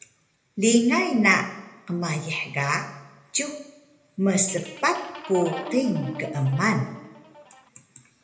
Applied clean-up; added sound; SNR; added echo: none; Guitar; 12 dB; reverberation time 0.8 s.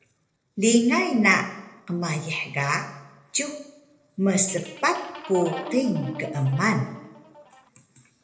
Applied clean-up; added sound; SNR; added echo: neural separator model SepFormer DNS4.